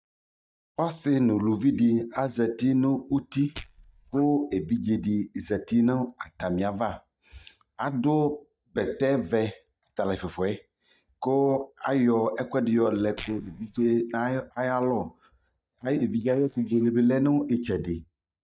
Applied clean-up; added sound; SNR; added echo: neural mask model DeepFilterNet 3.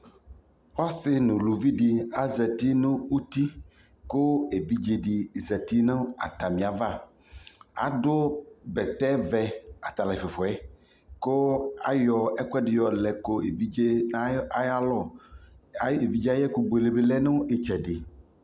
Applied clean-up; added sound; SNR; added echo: none; none; none; none.